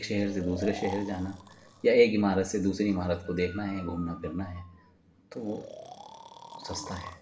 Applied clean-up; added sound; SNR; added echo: none; Breathing; 16 dB; reverberation time 1.0 s.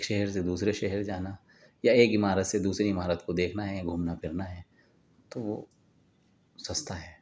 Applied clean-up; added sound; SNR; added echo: none; none; none; none.